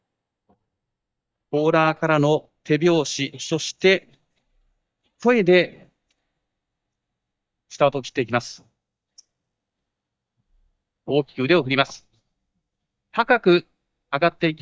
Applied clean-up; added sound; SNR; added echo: neural mask model DeepFilterNet 3.